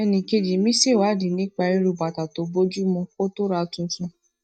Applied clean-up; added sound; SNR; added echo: neural mask model DeepFilterNet 3.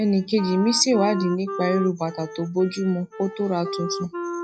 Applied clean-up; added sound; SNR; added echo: classical method log-MMSE.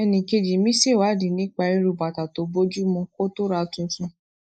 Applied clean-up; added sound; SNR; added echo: neural mask model Resemble Enhance denoiser.